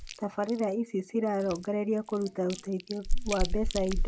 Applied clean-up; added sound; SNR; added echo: none; Chewing, mastication; 1 dB; none.